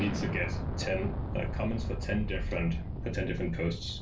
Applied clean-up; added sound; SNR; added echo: none; Explosion; 0 dB; reverberation time 0.2 s.